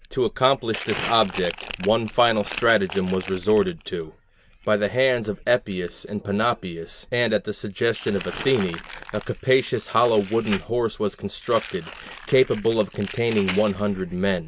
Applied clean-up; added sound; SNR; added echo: none; Crumpling, crinkling; 15 dB; none.